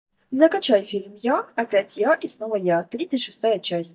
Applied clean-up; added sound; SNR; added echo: neural mask model DeepFilterNet 3.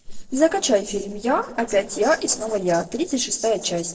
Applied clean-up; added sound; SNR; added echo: neural separator model SepFormer DNS4.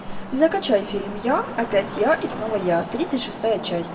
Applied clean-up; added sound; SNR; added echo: none; Traffic noise, roadway noise; 12 dB; reverberation time 1.2 s.